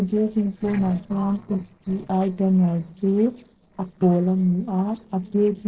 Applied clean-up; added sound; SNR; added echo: neural separator model SepFormer DNS4.